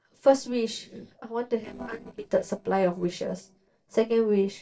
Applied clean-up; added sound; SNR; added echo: neural separator model SepFormer DNS4.